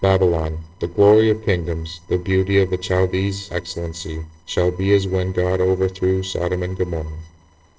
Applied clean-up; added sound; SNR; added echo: neural separator model SepFormer DNS4.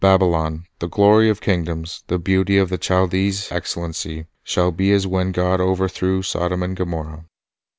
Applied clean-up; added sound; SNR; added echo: none; none; none; none.